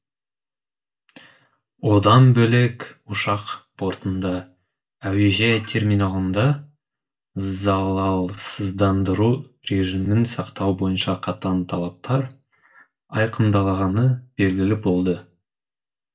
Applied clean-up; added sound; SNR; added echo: none; none; none; reverberation time 0.2 s.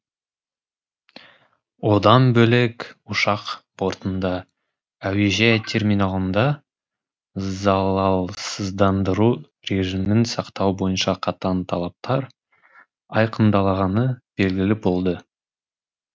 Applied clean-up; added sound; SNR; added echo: none; none; none; none.